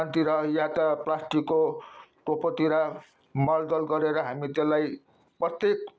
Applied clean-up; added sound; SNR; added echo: none; none; none; none.